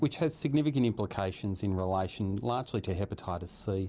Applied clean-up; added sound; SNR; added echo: none; none; none; none.